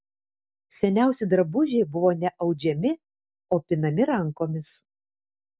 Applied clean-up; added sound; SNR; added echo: none; none; none; none.